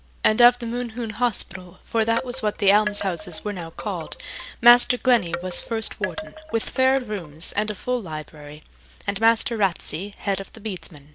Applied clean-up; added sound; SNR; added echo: none; Wind chime; 12 dB; none.